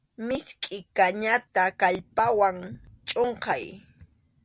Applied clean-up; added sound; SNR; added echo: none; none; none; none.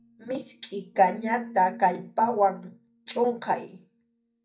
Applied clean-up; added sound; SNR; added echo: neural mask model DeepFilterNet 3.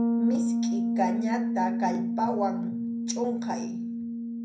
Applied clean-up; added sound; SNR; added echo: none; Bass guitar; -4 dB; reverberation time 0.6 s.